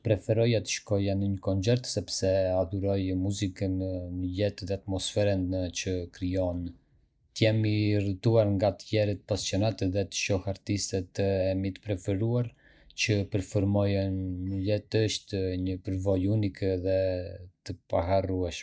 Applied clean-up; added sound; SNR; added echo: neural mask model DeepFilterNet 3.